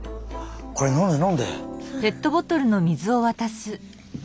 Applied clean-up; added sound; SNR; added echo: none; none; none; none.